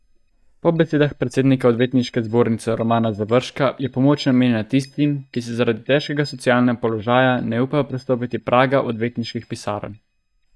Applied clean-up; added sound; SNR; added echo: neural mask model DeepFilterNet 3.